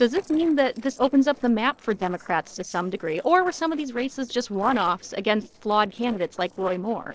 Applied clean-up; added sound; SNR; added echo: neural separator model SepFormer DNS4.